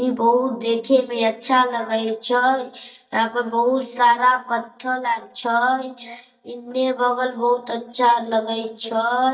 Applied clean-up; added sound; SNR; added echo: neural mask model DeepFilterNet 3.